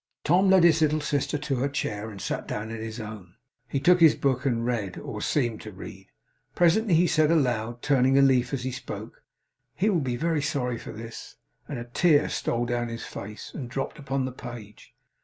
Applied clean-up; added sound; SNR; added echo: none; none; none; none.